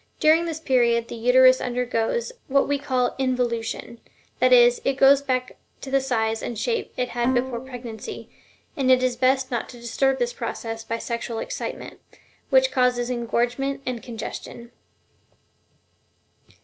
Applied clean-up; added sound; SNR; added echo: neural separator model SepFormer DNS4.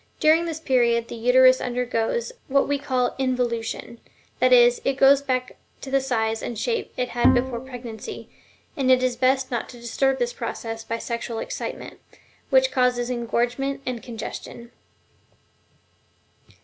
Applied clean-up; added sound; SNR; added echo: none; Bowed string instrument; 1 dB; none.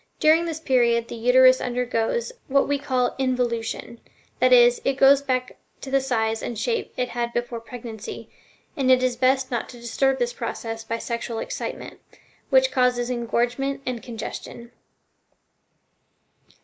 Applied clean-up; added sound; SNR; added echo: neural mask model Resemble Enhance denoiser.